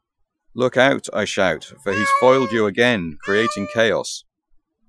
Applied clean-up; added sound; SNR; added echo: classical method Wiener filter.